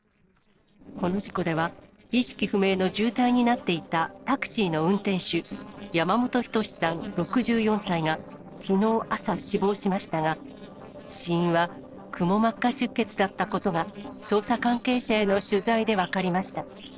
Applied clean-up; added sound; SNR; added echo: neural separator model SepFormer DNS4.